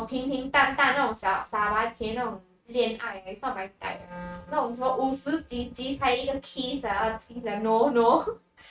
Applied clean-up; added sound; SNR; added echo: neural mask model RNNoise.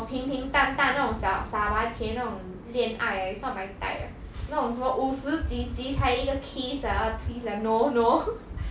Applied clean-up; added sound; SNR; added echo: none; none; none; none.